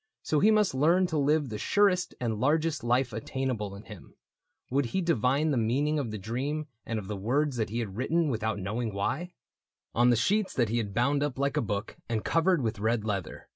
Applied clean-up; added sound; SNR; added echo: none; none; none; none.